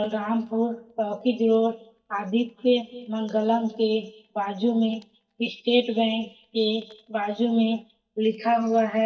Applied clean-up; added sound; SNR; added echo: neural mask model DeepFilterNet 3.